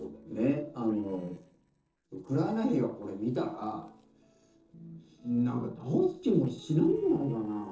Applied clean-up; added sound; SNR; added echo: neural separator model SepFormer DNS4.